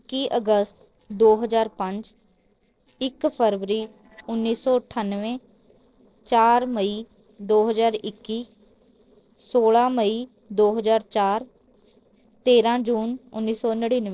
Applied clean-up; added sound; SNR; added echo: neural separator model SepFormer DNS4.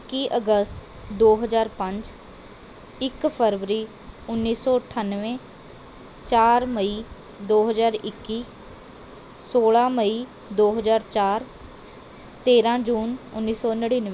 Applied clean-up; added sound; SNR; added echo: none; none; none; none.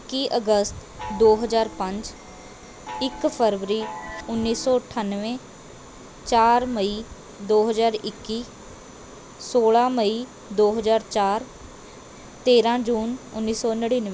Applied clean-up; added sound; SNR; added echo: none; Chime; 15 dB; none.